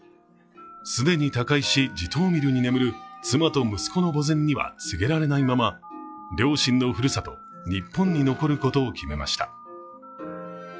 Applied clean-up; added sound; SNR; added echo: classical method log-MMSE.